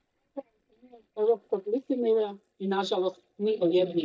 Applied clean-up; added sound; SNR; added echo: neural mask model DeepFilterNet 3.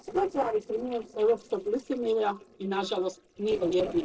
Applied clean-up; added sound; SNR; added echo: neural separator model SepFormer DNS4.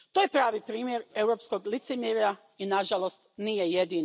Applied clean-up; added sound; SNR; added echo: none; none; none; none.